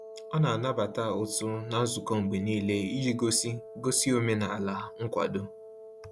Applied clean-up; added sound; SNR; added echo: none; Wind instrument, woodwind instrument; 15 dB; none.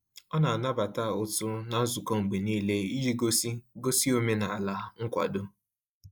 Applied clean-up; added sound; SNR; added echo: neural mask model Resemble Enhance denoiser.